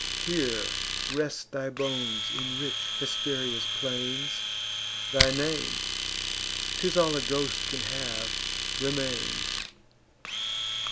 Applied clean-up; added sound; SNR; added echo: none; Domestic sounds, home sounds; -2 dB; none.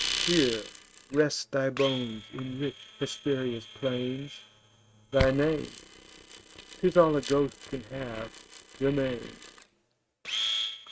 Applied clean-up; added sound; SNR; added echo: neural mask model RNNoise.